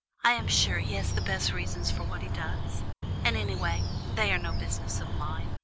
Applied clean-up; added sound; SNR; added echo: none; Bird; -3 dB; none.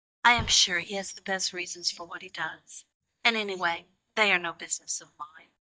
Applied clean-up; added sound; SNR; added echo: neural mask model DeepFilterNet 3.